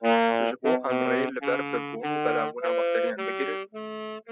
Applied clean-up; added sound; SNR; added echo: classical method spectral subtraction.